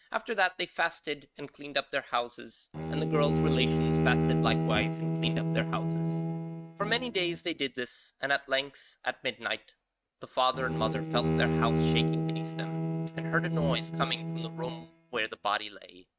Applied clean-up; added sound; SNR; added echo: neural mask model RNNoise.